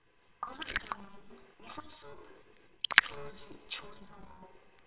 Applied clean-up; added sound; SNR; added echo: neural separator model SepFormer WHAMR!.